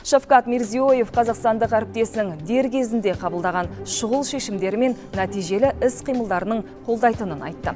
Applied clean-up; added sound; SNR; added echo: none; none; none; none.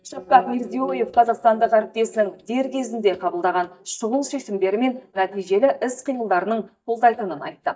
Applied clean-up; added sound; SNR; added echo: neural mask model DeepFilterNet 3.